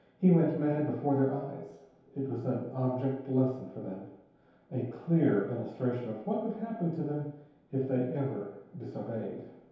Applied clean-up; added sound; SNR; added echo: none; none; none; reverberation time 0.8 s.